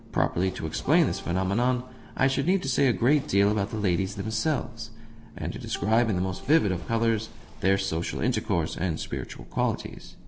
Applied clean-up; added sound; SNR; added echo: none; Acoustic guitar + Splash, splatter; 20 dB; none.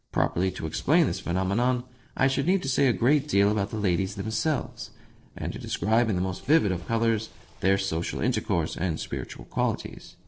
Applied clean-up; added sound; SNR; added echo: neural separator model SepFormer DNS4.